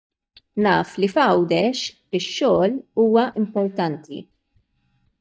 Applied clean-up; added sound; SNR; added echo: neural mask model DeepFilterNet 3.